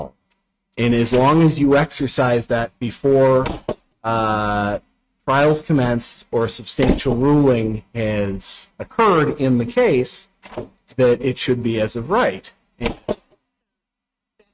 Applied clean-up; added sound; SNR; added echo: neural mask model RNNoise.